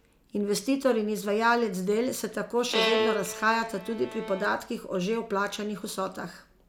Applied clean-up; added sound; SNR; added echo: none; Bowed string instrument; 4 dB; none.